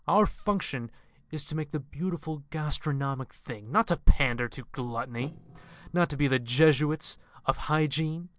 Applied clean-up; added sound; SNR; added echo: neural separator model SepFormer DNS4.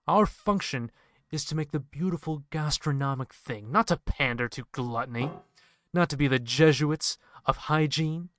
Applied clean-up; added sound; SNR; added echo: neural mask model RNNoise.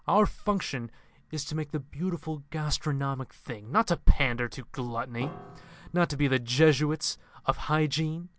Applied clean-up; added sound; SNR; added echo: none; Piano; 19 dB; none.